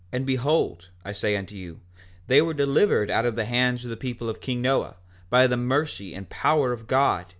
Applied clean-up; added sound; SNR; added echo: none; none; none; none.